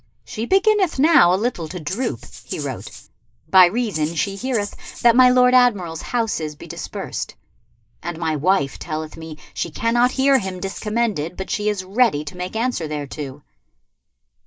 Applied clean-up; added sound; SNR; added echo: neural mask model Resemble Enhance denoiser.